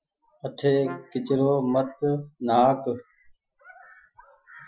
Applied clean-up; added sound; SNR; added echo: classical method Wiener filter.